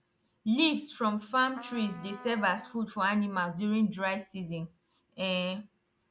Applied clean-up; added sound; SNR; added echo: none; Trumpet; 18 dB; none.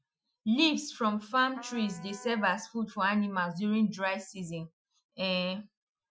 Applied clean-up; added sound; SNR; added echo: classical method Wiener filter.